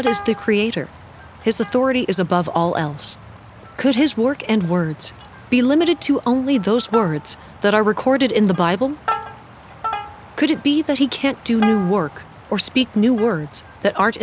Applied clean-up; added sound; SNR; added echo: none; Plucked string instrument; 15 dB; none.